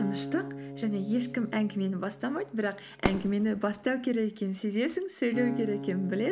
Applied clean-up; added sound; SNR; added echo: none; Acoustic guitar + Fireworks; 9 dB; none.